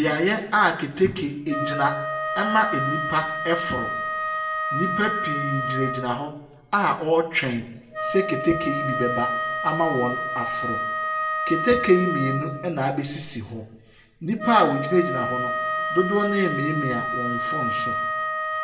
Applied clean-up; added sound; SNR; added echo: none; Wind instrument, woodwind instrument; 3 dB; reverberation time 0.6 s.